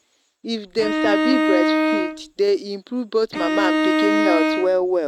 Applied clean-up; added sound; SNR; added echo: neural mask model RNNoise.